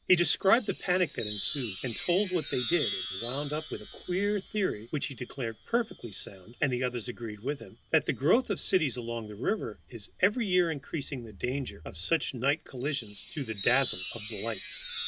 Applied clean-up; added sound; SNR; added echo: none; Chime; 13 dB; none.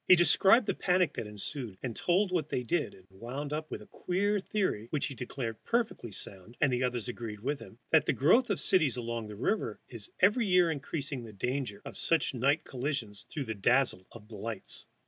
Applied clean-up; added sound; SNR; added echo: none; none; none; none.